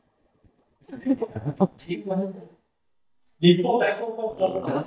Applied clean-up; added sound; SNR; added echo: neural mask model DeepFilterNet 3.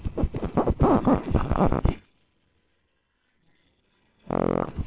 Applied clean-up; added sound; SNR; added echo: neural separator model SepFormer WHAMR!.